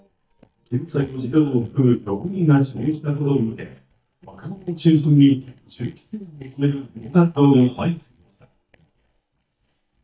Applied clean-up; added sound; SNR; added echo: neural mask model DeepFilterNet 3.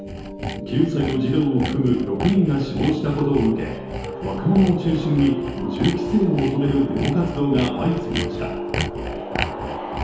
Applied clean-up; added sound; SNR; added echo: none; Sawing; 10 dB; reverberation time 1.0 s.